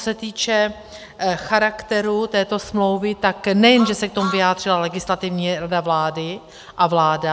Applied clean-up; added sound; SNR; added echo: none; Truck; 12 dB; none.